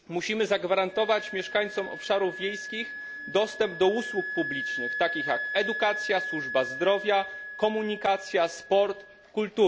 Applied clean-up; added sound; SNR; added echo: none; Wind instrument, woodwind instrument; 9 dB; none.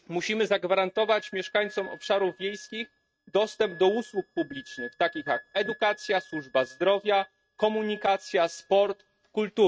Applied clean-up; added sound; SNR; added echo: neural mask model RNNoise.